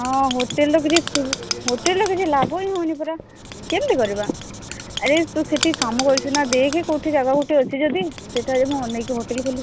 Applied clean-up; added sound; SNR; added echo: none; Writing; 9 dB; none.